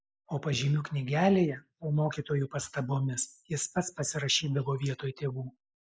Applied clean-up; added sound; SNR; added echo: neural mask model Resemble Enhance denoiser.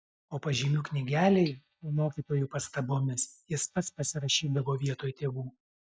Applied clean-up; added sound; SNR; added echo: neural mask model DeepFilterNet 3.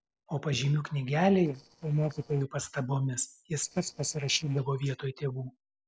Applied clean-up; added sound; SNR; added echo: neural separator model SepFormer DNS4.